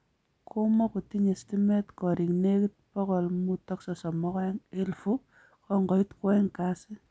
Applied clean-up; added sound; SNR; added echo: none; none; none; none.